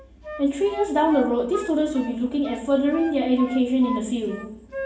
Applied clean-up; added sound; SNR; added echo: none; Wind instrument, woodwind instrument; 15 dB; reverberation time 0.9 s.